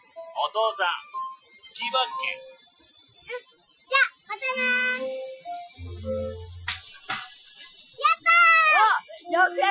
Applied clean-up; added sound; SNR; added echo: classical method Wiener filter.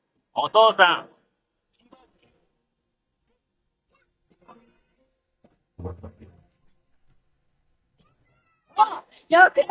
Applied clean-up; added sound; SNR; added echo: neural mask model DeepFilterNet 3.